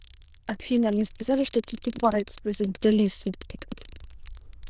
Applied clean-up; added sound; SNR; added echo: neural diffusion model UNIVERSE++.